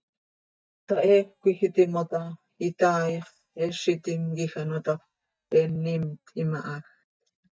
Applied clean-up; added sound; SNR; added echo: neural mask model DeepFilterNet 3.